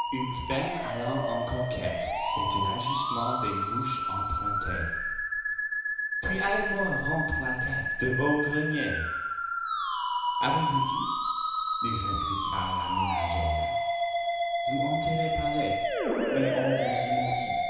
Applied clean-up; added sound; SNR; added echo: none; Musical instrument; -3 dB; reverberation time 1.0 s.